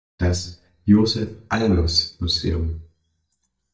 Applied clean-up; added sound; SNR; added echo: neural mask model DeepFilterNet 3.